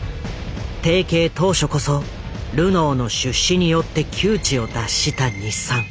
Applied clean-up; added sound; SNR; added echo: none; none; none; none.